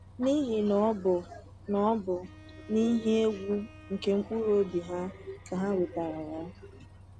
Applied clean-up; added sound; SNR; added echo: none; Bus + Bowed string instrument; 20 dB; none.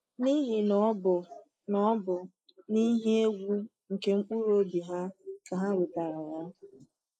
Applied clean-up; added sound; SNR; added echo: neural mask model Resemble Enhance denoiser.